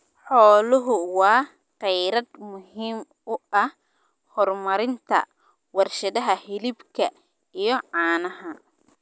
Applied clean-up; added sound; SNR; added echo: none; none; none; none.